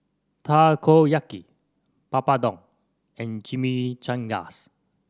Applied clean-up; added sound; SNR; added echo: none; none; none; none.